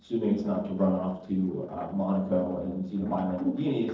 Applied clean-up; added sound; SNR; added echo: neural separator model SepFormer DNS4.